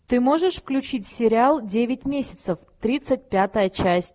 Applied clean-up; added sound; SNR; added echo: none; none; none; none.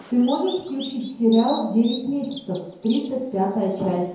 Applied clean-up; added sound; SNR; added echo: none; Bird vocalization, bird call, bird song; 18 dB; reverberation time 0.9 s.